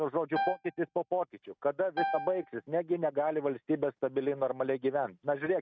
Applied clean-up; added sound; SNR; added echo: neural mask model RNNoise.